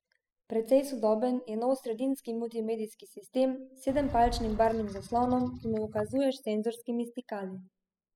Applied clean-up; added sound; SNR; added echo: classical method spectral subtraction.